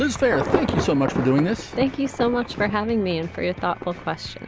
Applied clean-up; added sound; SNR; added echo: none; Thunder / Traffic noise, roadway noise / Rain / Insect; 7 dB; none.